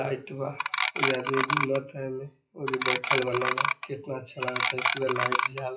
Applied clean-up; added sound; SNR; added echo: classical method WPE with log-MMSE.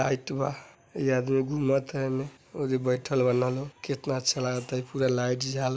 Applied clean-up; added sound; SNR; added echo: none; none; none; none.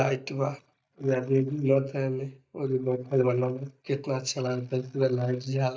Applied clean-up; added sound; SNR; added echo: neural mask model DeepFilterNet 3.